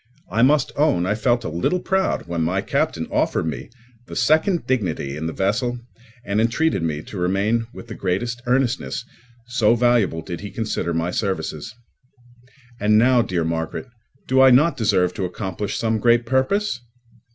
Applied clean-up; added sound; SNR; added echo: none; none; none; none.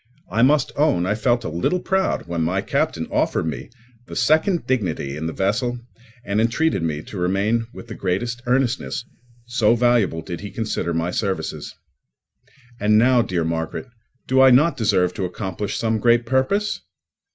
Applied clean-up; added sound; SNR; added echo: neural mask model Resemble Enhance denoiser.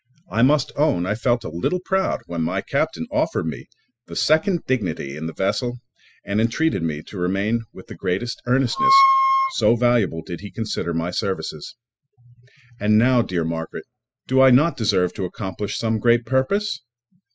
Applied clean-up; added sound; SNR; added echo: classical method spectral subtraction.